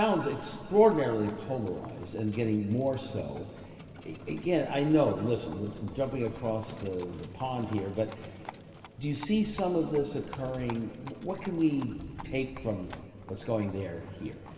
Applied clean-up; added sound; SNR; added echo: none; Livestock, farm animals, working animals; 16 dB; reverberation time 2.4 s.